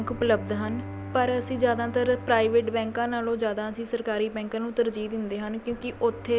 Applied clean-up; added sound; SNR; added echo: none; Bowed string instrument; 14 dB; none.